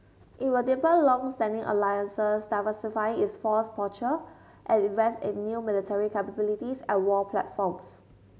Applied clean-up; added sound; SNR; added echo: none; none; none; none.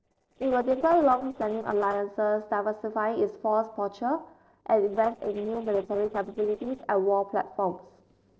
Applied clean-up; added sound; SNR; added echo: neural separator model SepFormer DNS4.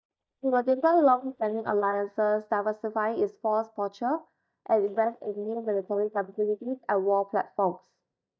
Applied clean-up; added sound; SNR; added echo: neural mask model DeepFilterNet 3.